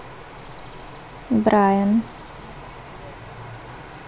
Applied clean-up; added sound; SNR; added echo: none; Bird vocalization, bird call, bird song; 18 dB; none.